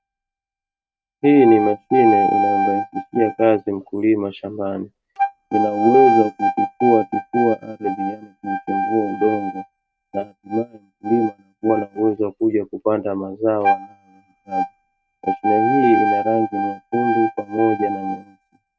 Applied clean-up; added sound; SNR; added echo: neural mask model RNNoise.